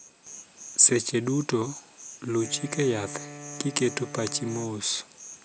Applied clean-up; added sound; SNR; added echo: none; Wind instrument, woodwind instrument; 16 dB; none.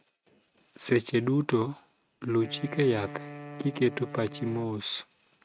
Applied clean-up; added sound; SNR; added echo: neural mask model RNNoise.